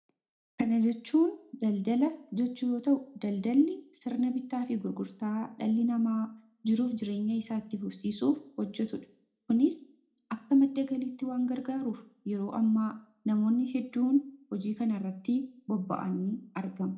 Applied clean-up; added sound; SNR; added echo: none; none; none; reverberation time 0.3 s.